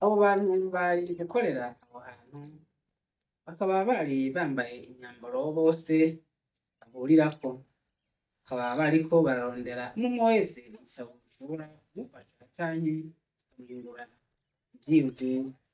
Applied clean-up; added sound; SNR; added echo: neural mask model DeepFilterNet 3.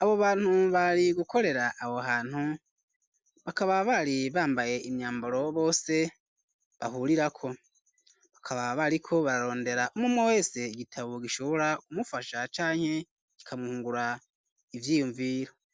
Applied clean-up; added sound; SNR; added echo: none; none; none; none.